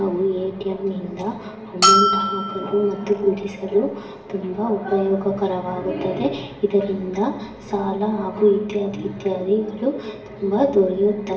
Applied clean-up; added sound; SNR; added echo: none; Bell; -1 dB; reverberation time 0.7 s.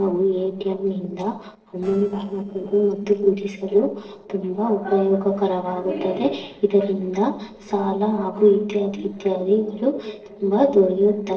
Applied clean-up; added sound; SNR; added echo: neural separator model SepFormer DNS4.